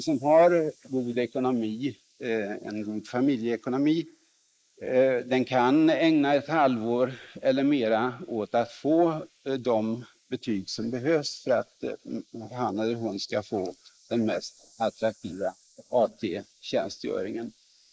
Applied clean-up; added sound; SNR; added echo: neural mask model Resemble Enhance denoiser.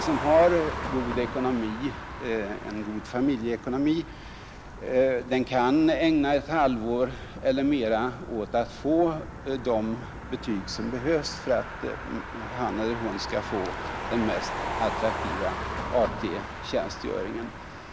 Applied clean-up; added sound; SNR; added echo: none; Motor vehicle (road); 9 dB; none.